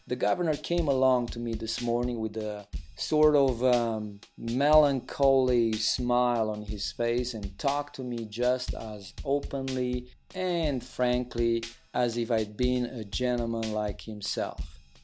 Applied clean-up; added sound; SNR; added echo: none; Drum kit; 12 dB; none.